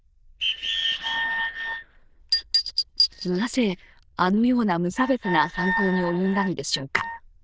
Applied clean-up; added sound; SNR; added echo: neural diffusion model UNIVERSE++.